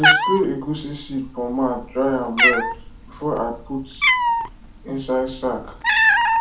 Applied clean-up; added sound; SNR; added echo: none; Cat; -3 dB; reverberation time 0.4 s.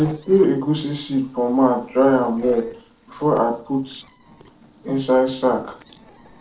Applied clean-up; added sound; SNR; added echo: neural separator model SepFormer DNS4.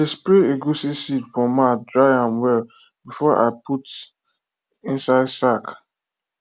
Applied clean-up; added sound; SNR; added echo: none; none; none; none.